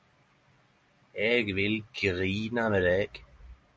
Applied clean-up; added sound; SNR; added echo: none; none; none; none.